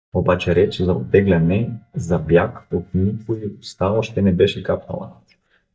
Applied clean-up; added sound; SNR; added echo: neural mask model DeepFilterNet 3.